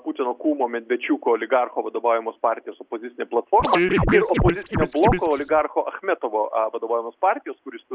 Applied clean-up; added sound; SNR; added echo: none; Scratching (performance technique); -1 dB; none.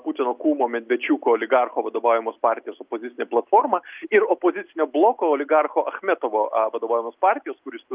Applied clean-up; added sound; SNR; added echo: none; none; none; none.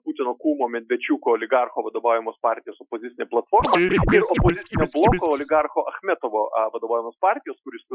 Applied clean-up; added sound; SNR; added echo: classical method Wiener filter.